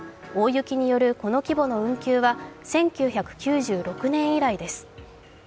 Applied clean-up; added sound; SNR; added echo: none; none; none; none.